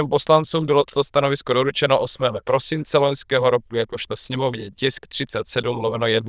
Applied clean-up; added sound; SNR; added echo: neural diffusion model UNIVERSE++.